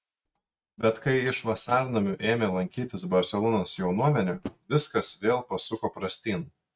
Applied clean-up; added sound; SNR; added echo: neural mask model RNNoise.